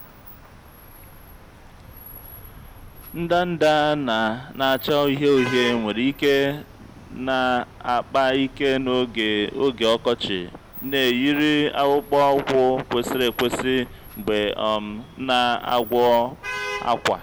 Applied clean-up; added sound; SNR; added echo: none; Traffic noise, roadway noise / Vehicle horn, car horn, honking; 17 dB; none.